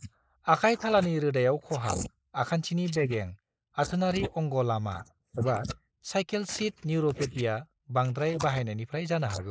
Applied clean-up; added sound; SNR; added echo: neural mask model Resemble Enhance denoiser.